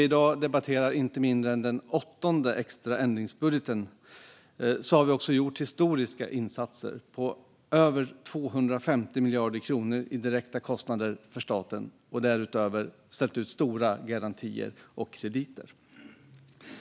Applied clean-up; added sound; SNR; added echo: none; none; none; none.